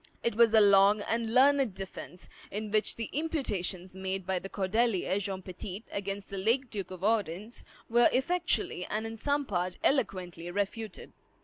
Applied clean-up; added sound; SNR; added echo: none; none; none; none.